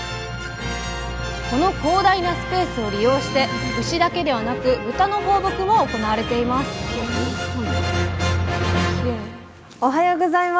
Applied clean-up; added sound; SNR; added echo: none; none; none; none.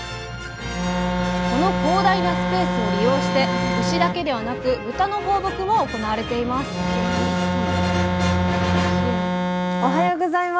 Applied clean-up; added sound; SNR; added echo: none; Organ; -1 dB; none.